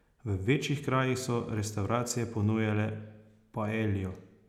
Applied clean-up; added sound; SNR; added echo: none; none; none; none.